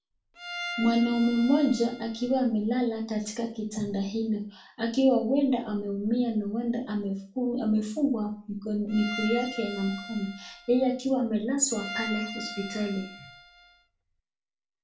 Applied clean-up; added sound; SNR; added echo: none; Bowed string instrument; 12 dB; reverberation time 0.3 s.